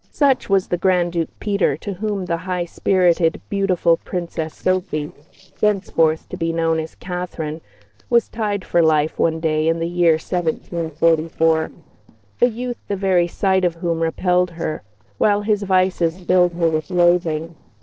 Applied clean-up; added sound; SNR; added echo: neural separator model SepFormer DNS4.